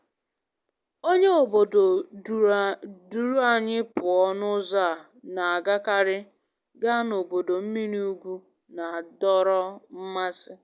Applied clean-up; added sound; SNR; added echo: none; none; none; none.